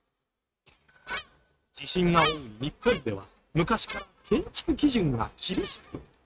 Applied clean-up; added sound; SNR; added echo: neural mask model RNNoise.